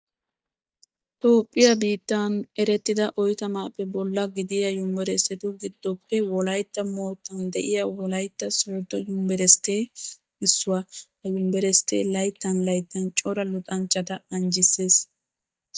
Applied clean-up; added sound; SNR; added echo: neural mask model DeepFilterNet 3.